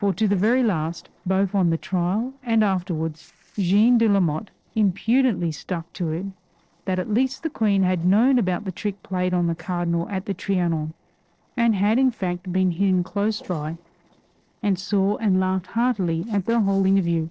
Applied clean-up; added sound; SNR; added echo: neural separator model SepFormer DNS4.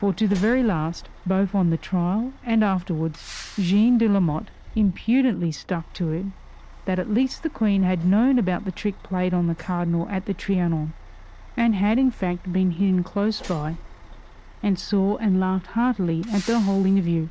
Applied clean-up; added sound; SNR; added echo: none; Truck; 18 dB; none.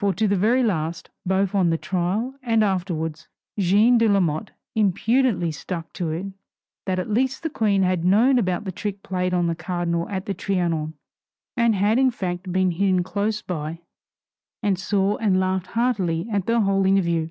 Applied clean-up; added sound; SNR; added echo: none; none; none; none.